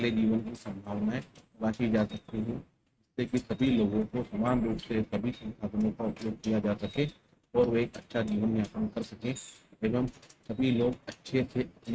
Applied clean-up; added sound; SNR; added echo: neural mask model RNNoise.